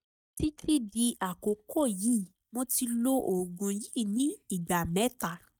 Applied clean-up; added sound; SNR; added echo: neural mask model DeepFilterNet 3.